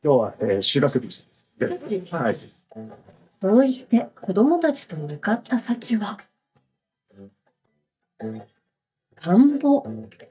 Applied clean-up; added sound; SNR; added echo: neural mask model DeepFilterNet 3.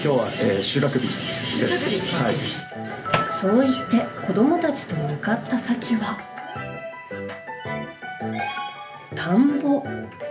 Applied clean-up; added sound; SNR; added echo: none; Microwave oven; 17 dB; reverberation time 0.3 s.